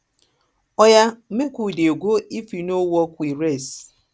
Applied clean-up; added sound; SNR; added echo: none; none; none; none.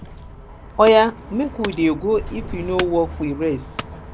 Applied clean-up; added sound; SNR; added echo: none; Wood / Domestic sounds, home sounds + Bus; 12 dB; none.